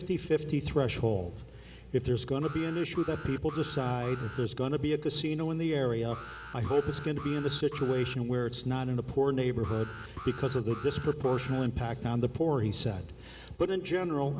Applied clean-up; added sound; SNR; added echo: none; Alarm; 16 dB; none.